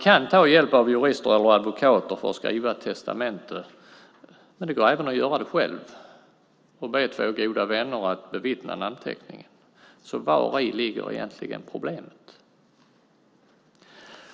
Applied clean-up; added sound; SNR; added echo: none; none; none; none.